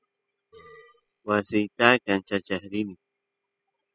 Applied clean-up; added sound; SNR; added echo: classical method spectral subtraction.